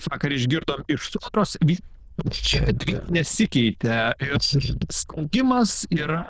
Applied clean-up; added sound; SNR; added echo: neural diffusion model UNIVERSE++.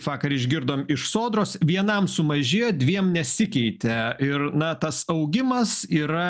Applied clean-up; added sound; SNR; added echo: none; none; none; none.